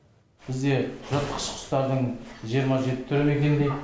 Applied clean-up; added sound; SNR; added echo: none; none; none; none.